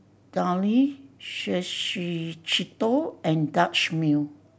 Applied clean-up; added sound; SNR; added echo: none; none; none; none.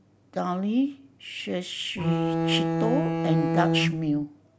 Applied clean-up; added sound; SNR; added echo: none; Bowed string instrument; -3 dB; none.